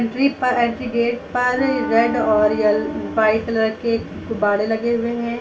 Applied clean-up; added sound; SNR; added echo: none; Wind instrument, woodwind instrument; 8 dB; reverberation time 0.3 s.